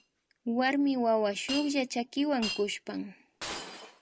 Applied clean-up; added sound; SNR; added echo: none; Shatter; 13 dB; none.